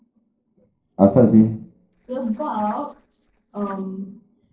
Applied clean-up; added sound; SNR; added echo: neural separator model SepFormer DNS4.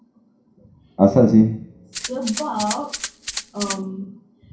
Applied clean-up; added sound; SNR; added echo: none; Rattle (instrument); 9 dB; reverberation time 0.5 s.